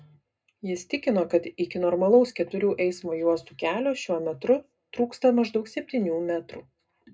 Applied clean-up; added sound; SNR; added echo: none; none; none; reverberation time 0.2 s.